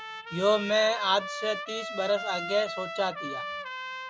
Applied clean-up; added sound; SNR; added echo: none; Trumpet; 7 dB; none.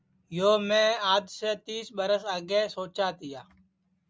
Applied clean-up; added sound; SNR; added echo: none; none; none; none.